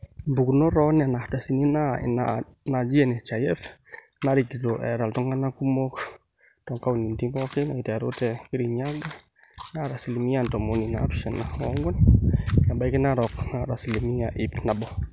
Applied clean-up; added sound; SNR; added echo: none; none; none; none.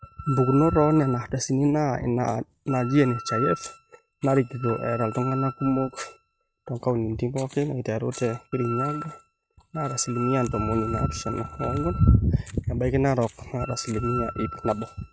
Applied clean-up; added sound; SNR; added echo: neural mask model RNNoise.